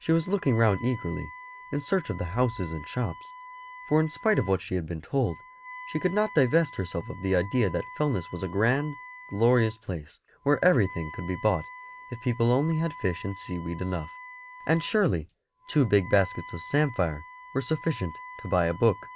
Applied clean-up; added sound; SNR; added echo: none; Wind instrument, woodwind instrument; 16 dB; none.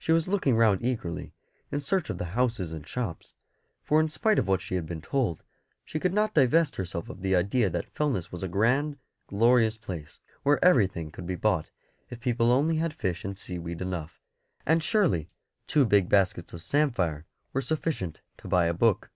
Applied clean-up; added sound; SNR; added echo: none; none; none; none.